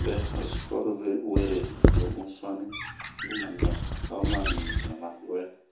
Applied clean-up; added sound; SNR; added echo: none; Squeak / Writing; -5 dB; reverberation time 0.6 s.